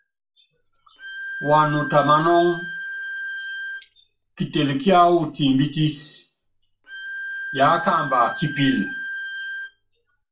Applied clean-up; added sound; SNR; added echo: none; Bowed string instrument; 10 dB; reverberation time 0.3 s.